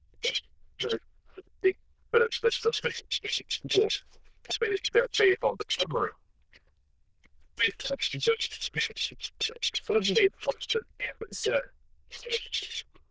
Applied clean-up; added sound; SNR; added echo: neural diffusion model UNIVERSE++.